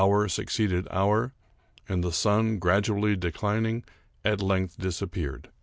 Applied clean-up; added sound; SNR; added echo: none; none; none; none.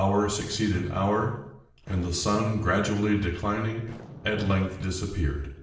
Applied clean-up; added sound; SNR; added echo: neural separator model SepFormer DNS4.